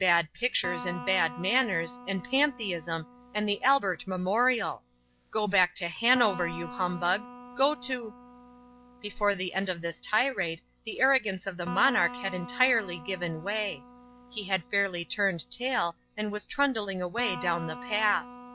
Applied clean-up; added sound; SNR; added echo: none; Electric guitar; 15 dB; none.